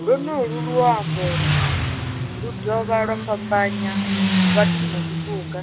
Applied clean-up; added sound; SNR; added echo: none; Motorcycle; -1 dB; none.